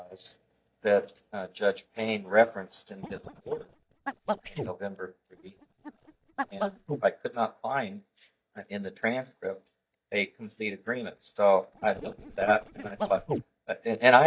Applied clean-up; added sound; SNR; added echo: neural mask model DeepFilterNet 3.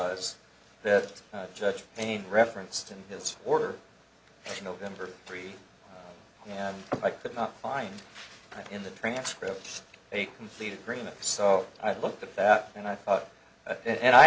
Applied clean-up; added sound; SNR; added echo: none; none; none; none.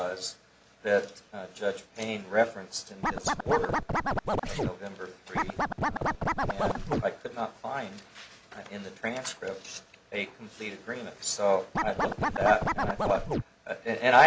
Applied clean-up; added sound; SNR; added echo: none; Scratching (performance technique); -1 dB; none.